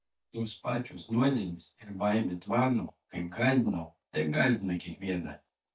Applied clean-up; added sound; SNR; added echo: neural mask model DeepFilterNet 3.